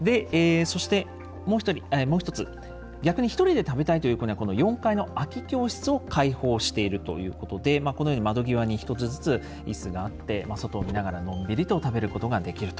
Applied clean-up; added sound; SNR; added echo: none; none; none; none.